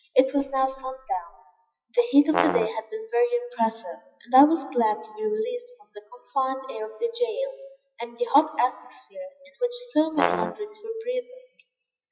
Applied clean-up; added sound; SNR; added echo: classical method WPE with log-MMSE.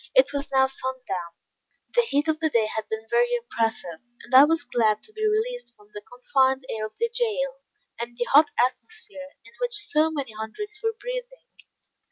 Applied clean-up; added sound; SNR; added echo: none; none; none; none.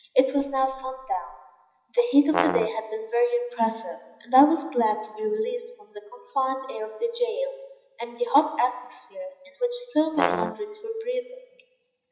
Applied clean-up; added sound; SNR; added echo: none; Brass instrument; 2 dB; reverberation time 0.9 s.